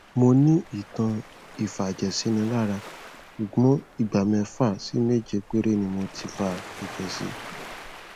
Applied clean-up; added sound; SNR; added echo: none; Waves, surf; 17 dB; none.